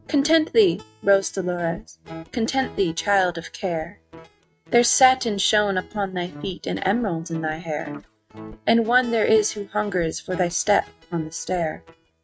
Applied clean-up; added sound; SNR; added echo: neural mask model RNNoise.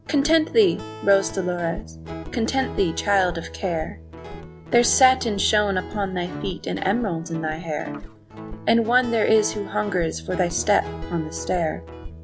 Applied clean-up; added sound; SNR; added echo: none; Guitar; 11 dB; none.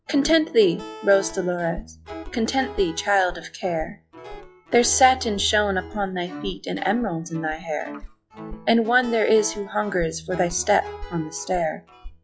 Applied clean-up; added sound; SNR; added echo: classical method log-MMSE.